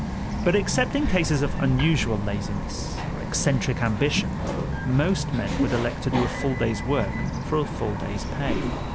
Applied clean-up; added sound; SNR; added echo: none; Bird vocalization, bird call, bird song; 2 dB; none.